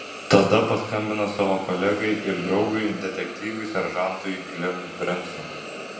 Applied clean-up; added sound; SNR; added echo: none; Hiss; 12 dB; reverberation time 0.7 s.